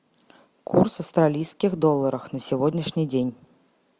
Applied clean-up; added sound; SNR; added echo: none; none; none; none.